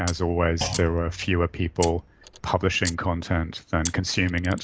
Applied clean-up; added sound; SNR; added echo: none; Camera + Thump, thud; 12 dB; none.